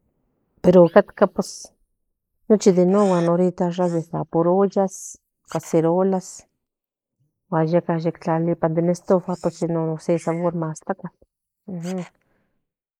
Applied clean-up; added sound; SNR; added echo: neural mask model Resemble Enhance denoiser.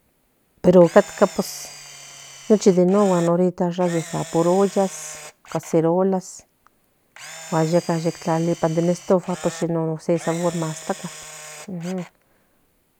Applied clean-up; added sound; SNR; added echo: none; Camera; 19 dB; none.